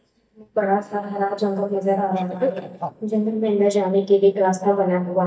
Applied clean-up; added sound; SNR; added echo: neural mask model DeepFilterNet 3.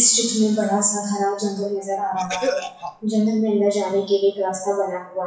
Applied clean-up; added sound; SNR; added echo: classical method WPE with log-MMSE.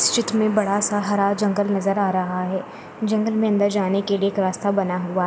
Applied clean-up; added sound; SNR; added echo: none; none; none; none.